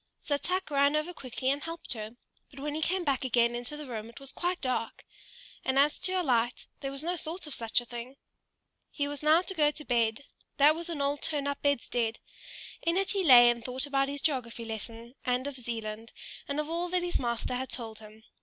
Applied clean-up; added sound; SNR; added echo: none; none; none; none.